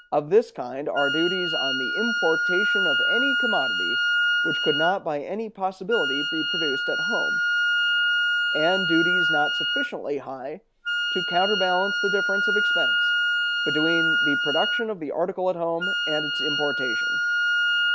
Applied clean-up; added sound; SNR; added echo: none; Wind instrument, woodwind instrument; -3 dB; none.